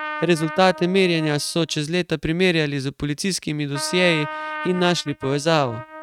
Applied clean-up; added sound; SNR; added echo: neural mask model RNNoise.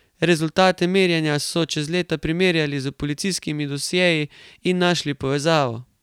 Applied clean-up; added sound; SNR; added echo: none; none; none; none.